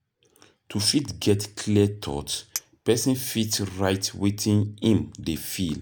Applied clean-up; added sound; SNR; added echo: none; Chink, clink; 19 dB; none.